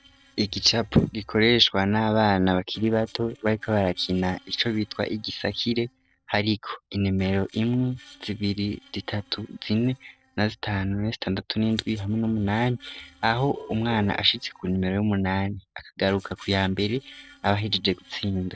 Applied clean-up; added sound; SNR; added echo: neural separator model SepFormer DNS4.